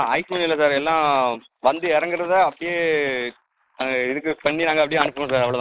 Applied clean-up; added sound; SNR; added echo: neural mask model Resemble Enhance denoiser.